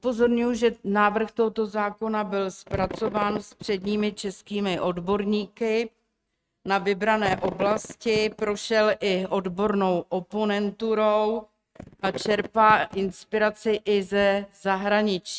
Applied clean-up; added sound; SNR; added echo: neural mask model RNNoise.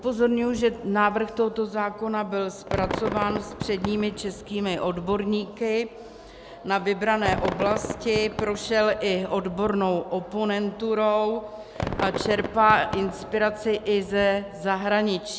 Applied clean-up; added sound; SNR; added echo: none; Fireworks; 11 dB; none.